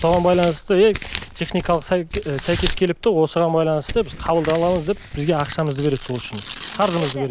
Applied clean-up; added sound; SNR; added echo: none; Tearing; 11 dB; none.